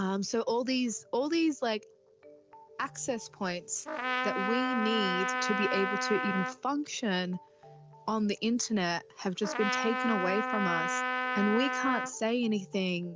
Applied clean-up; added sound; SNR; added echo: none; Trumpet; 1 dB; none.